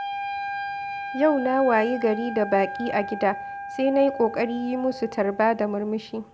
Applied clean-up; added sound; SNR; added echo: none; Wind instrument, woodwind instrument; 10 dB; none.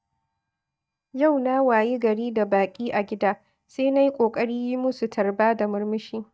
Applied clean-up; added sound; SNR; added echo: neural mask model DeepFilterNet 3.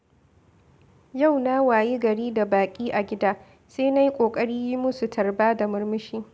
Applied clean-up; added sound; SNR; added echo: none; none; none; none.